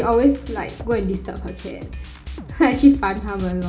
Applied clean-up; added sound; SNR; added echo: none; Drum kit; 12 dB; reverberation time 0.4 s.